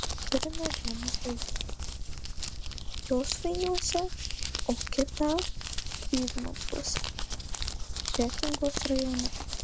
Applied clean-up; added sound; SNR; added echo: none; Crumpling, crinkling; -1 dB; none.